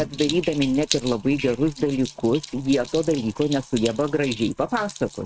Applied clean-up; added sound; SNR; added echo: neural mask model RNNoise.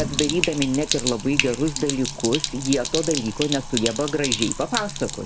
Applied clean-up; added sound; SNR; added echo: none; Sink (filling or washing); 4 dB; none.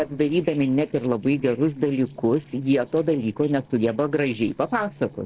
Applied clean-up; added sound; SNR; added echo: neural separator model SepFormer DNS4.